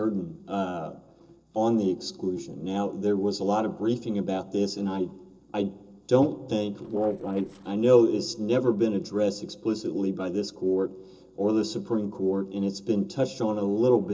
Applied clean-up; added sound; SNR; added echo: neural separator model SepFormer DNS4.